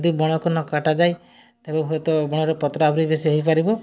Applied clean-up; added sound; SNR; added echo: none; none; none; none.